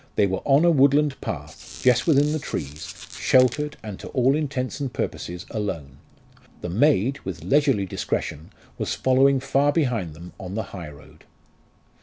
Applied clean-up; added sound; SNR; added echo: none; Squeak; 17 dB; none.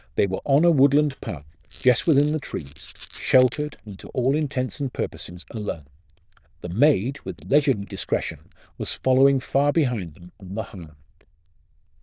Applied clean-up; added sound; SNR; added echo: neural diffusion model UNIVERSE++.